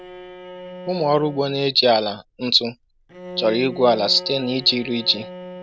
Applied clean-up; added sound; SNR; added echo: none; Bowed string instrument; 15 dB; none.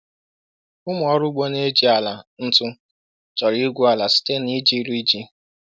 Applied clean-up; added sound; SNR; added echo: none; none; none; none.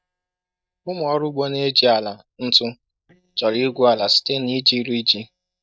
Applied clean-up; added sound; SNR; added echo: neural mask model DeepFilterNet 3.